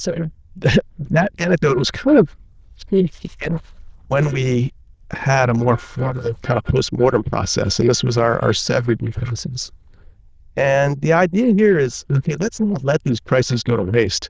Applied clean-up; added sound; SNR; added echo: neural diffusion model UNIVERSE++.